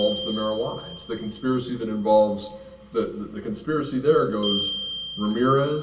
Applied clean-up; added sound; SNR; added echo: none; Glockenspiel; 11 dB; reverberation time 0.3 s.